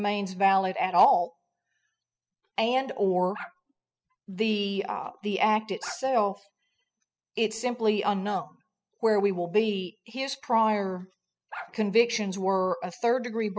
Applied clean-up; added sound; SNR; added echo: classical method spectral subtraction.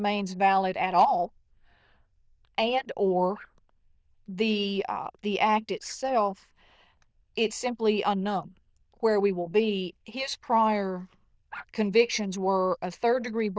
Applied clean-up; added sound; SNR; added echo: neural diffusion model UNIVERSE++.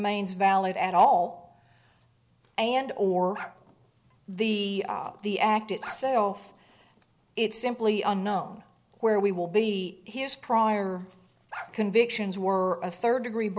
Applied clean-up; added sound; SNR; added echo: none; Bark; 17 dB; none.